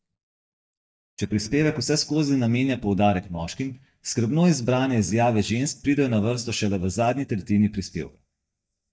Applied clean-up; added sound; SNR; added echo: neural mask model DeepFilterNet 3.